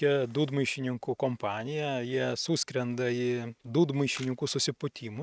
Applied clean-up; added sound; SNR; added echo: neural mask model RNNoise.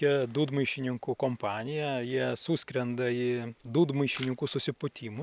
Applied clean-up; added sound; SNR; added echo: none; Camera; 17 dB; none.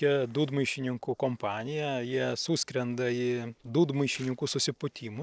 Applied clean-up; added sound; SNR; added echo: neural separator model SepFormer DNS4.